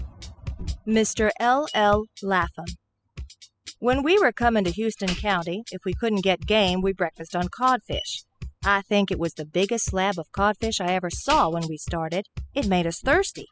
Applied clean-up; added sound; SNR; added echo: classical method spectral subtraction.